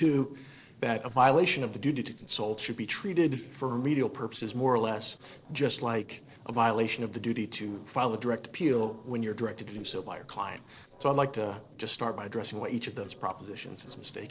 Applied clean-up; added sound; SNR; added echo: neural separator model SepFormer DNS4.